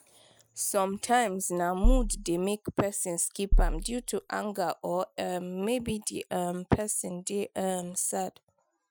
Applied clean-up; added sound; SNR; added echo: classical method Wiener filter.